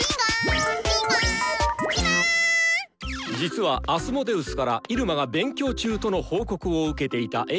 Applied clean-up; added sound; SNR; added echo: none; none; none; none.